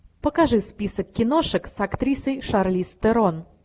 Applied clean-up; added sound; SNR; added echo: none; none; none; none.